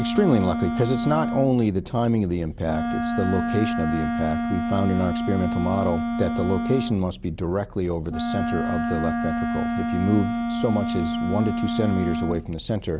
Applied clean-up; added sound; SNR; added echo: none; Wind instrument, woodwind instrument; 2 dB; none.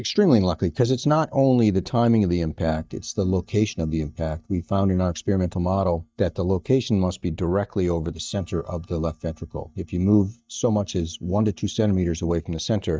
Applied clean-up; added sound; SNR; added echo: neural mask model DeepFilterNet 3.